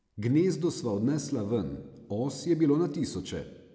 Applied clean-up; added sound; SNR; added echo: none; none; none; none.